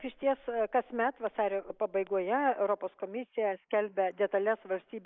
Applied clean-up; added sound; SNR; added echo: neural mask model Resemble Enhance denoiser.